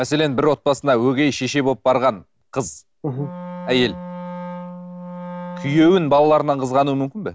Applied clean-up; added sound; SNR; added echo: none; Wind instrument, woodwind instrument; 13 dB; none.